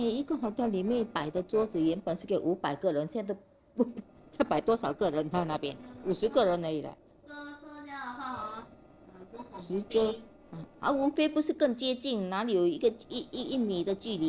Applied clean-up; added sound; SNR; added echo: neural separator model SepFormer DNS4.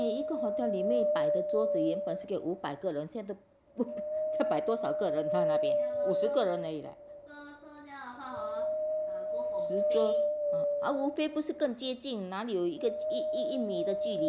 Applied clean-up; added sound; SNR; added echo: none; Wind; -2 dB; none.